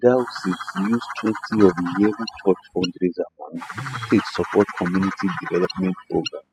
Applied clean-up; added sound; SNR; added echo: classical method spectral subtraction.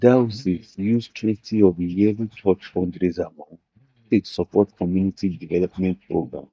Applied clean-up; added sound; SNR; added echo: neural mask model DeepFilterNet 3.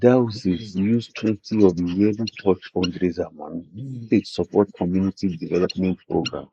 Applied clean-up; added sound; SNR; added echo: neural mask model Resemble Enhance denoiser.